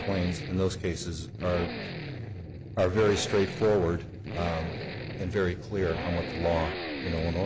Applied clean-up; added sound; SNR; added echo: none; Accelerating, revving, vroom; 7 dB; none.